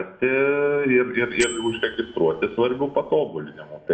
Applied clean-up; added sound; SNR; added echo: none; Bell; 15 dB; reverberation time 1.3 s.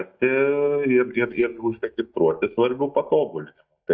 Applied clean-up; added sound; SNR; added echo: neural mask model DeepFilterNet 3.